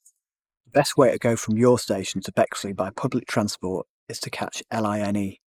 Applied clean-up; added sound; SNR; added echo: neural mask model Resemble Enhance denoiser.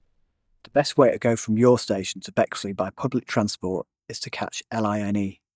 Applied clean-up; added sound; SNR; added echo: neural mask model DeepFilterNet 3.